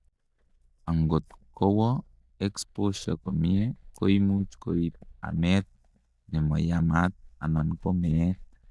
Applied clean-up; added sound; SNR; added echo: neural mask model DeepFilterNet 3.